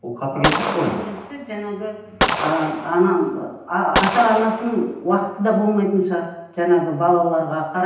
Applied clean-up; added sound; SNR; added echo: none; Gunshot, gunfire; 4 dB; reverberation time 0.9 s.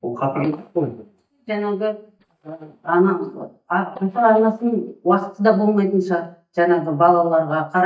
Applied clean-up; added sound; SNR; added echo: neural mask model DeepFilterNet 3.